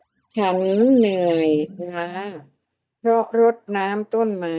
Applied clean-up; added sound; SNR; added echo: neural mask model DeepFilterNet 3.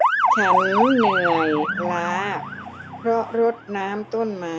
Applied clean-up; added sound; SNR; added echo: none; Motor vehicle (road) / Siren; 0 dB; none.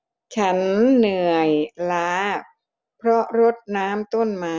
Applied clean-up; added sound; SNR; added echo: none; none; none; none.